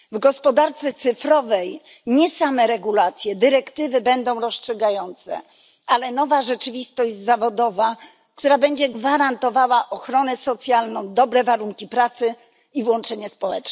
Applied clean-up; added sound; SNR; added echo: none; none; none; none.